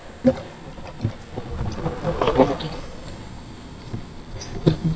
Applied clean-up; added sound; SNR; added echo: neural mask model DeepFilterNet 3.